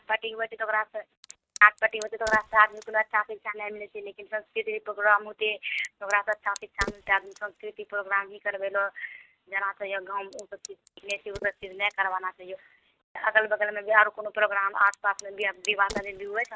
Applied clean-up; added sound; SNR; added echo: neural mask model RNNoise.